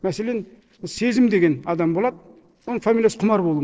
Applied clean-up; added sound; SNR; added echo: neural separator model SepFormer DNS4.